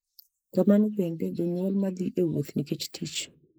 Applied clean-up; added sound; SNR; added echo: neural mask model Resemble Enhance denoiser.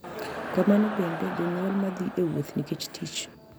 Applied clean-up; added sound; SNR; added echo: none; Crowd; 9 dB; none.